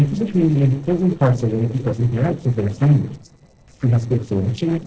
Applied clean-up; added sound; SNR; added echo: neural separator model SepFormer DNS4.